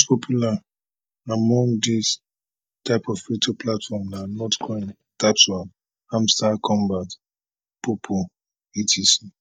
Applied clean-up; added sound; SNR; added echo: neural mask model DeepFilterNet 3.